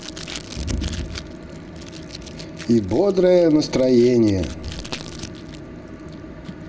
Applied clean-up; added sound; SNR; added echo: none; Packing tape, duct tape; 18 dB; reverberation time 2.0 s.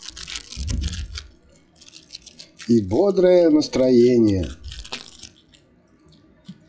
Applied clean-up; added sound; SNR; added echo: classical method WPE with log-MMSE.